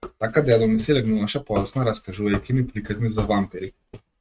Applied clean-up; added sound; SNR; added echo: neural mask model RNNoise.